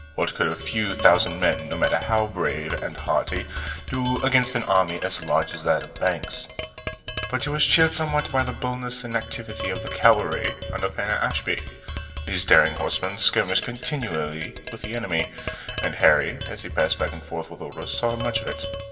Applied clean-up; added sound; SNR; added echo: none; Tap; 7 dB; reverberation time 1.3 s.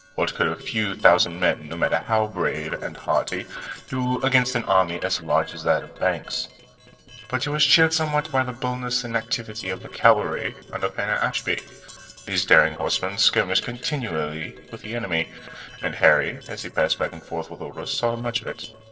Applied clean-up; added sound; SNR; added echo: neural separator model SepFormer DNS4.